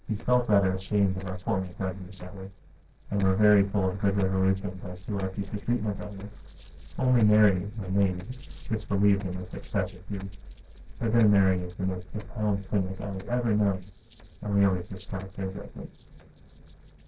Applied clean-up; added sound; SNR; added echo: neural separator model SepFormer DNS4.